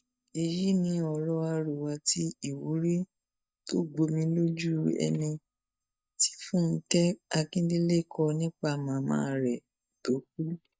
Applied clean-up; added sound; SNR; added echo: neural mask model DeepFilterNet 3.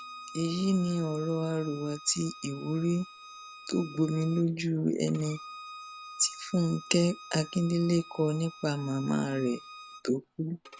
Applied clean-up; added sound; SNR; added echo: none; Bowed string instrument; 17 dB; none.